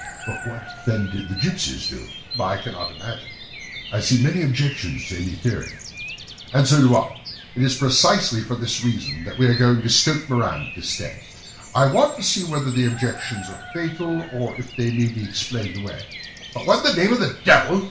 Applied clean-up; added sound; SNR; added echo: none; Bird vocalization, bird call, bird song; 14 dB; reverberation time 0.4 s.